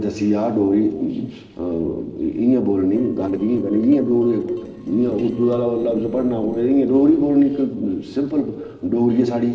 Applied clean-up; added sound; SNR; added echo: neural separator model SepFormer DNS4.